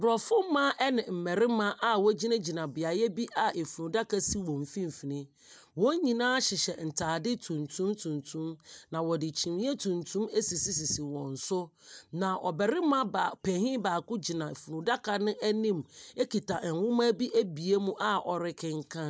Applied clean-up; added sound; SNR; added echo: none; none; none; none.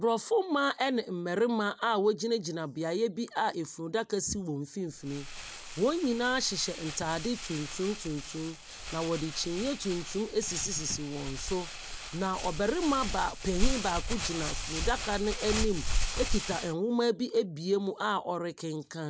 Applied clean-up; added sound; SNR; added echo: none; Crumpling, crinkling; 5 dB; none.